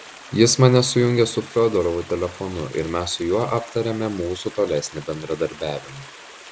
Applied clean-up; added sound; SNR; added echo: none; Stream; 19 dB; none.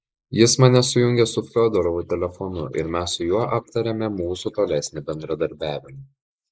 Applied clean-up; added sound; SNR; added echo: neural mask model Resemble Enhance denoiser.